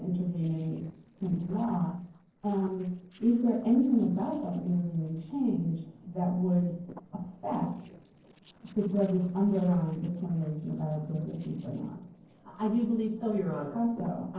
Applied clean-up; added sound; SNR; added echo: neural separator model SepFormer DNS4.